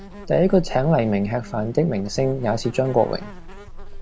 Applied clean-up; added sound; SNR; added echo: none; Insect; 12 dB; none.